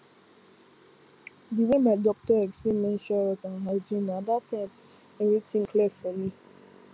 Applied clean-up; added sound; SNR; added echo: none; none; none; none.